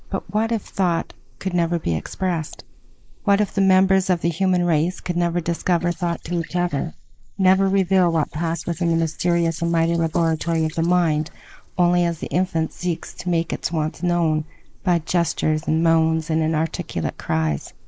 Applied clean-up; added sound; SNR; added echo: neural mask model Resemble Enhance denoiser.